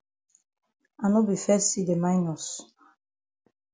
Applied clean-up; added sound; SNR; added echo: none; none; none; none.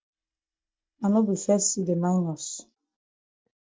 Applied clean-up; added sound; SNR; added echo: neural mask model DeepFilterNet 3.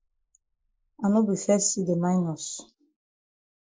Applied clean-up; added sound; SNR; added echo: neural mask model Resemble Enhance denoiser.